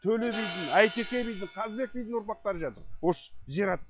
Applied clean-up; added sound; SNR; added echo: classical method log-MMSE.